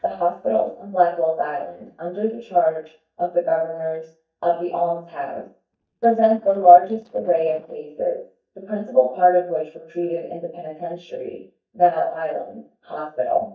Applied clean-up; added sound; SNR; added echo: neural mask model DeepFilterNet 3.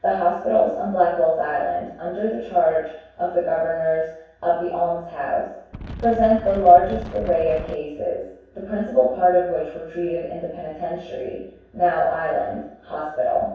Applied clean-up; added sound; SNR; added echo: none; Wind; 12 dB; reverberation time 0.7 s.